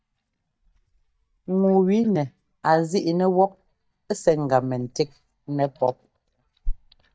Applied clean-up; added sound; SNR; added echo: neural mask model DeepFilterNet 3.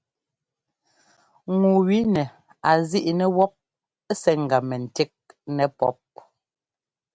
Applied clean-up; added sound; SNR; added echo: none; none; none; none.